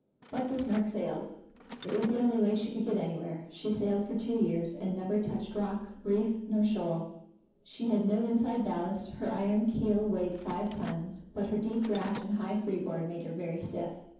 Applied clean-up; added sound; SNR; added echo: none; Mechanisms; 17 dB; reverberation time 0.9 s.